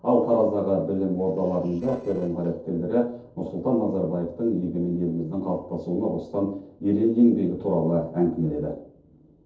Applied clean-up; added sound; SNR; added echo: neural separator model SepFormer DNS4.